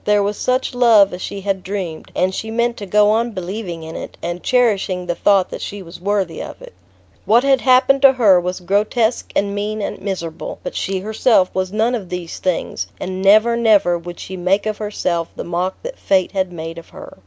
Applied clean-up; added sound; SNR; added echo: none; none; none; none.